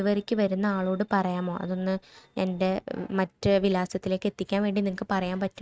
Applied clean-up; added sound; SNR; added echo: neural mask model RNNoise.